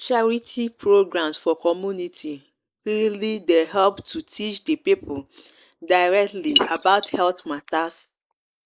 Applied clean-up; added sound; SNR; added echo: neural mask model Resemble Enhance denoiser.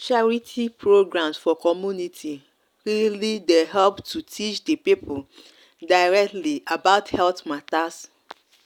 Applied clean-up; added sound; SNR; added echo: none; none; none; none.